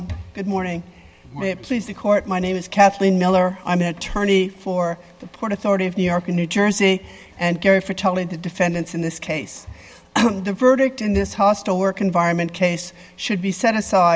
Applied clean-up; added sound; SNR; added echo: none; none; none; none.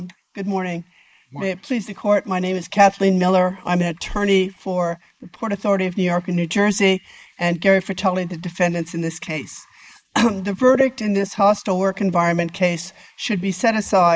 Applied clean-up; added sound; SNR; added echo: neural mask model Resemble Enhance denoiser.